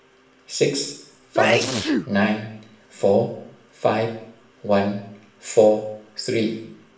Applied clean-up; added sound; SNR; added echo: none; Sneeze; 2 dB; reverberation time 0.6 s.